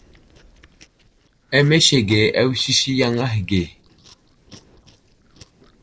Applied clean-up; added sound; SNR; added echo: neural separator model SepFormer DNS4.